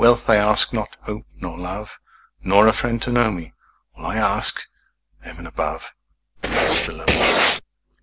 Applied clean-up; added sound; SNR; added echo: none; Writing; -5 dB; none.